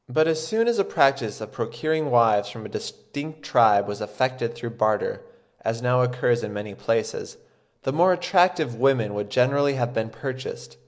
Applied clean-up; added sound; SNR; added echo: none; none; none; none.